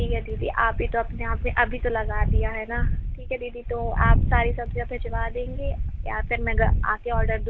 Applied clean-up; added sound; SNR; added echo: none; Wind; -4 dB; none.